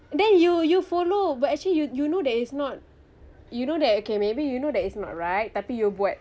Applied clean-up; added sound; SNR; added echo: none; none; none; none.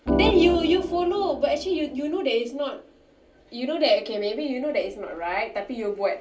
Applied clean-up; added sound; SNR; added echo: none; Organ; 3 dB; reverberation time 0.3 s.